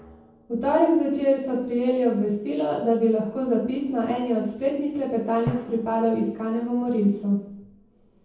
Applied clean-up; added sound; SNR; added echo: none; Drum; 19 dB; reverberation time 0.9 s.